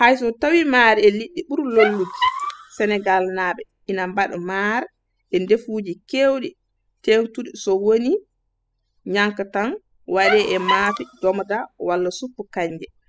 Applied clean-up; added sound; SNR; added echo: classical method spectral subtraction.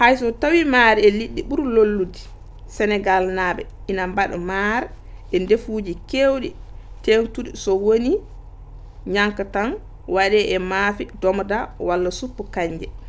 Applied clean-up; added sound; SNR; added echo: none; none; none; none.